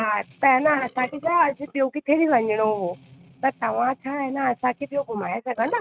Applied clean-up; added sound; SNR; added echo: neural mask model RNNoise.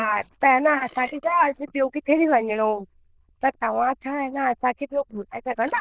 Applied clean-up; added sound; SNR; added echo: neural diffusion model UNIVERSE++.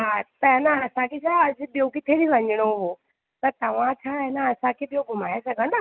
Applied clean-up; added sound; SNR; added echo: none; none; none; none.